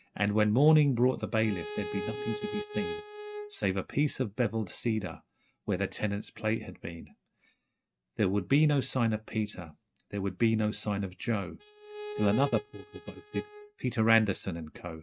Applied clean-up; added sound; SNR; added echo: neural mask model RNNoise.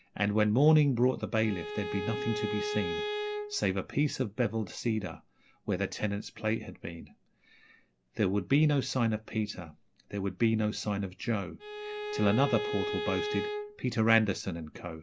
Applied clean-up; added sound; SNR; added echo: none; Bowed string instrument; 5 dB; none.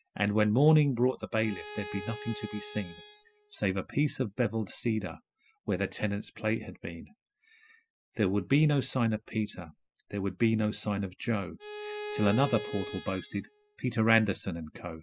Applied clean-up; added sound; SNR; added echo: classical method spectral subtraction.